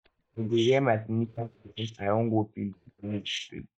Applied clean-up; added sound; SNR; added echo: neural mask model DeepFilterNet 3.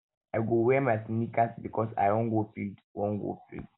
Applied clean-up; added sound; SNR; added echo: none; none; none; none.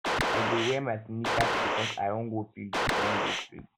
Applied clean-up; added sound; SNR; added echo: none; Gunshot, gunfire; -4 dB; none.